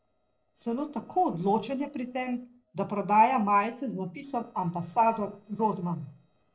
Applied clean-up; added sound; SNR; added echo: neural separator model SepFormer DNS4.